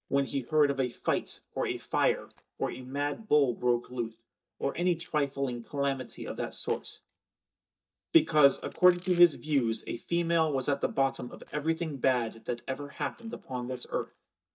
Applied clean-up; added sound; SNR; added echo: neural mask model DeepFilterNet 3.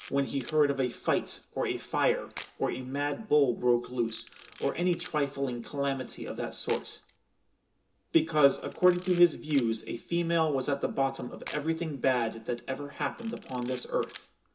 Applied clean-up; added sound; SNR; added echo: none; Camera; 19 dB; reverberation time 0.2 s.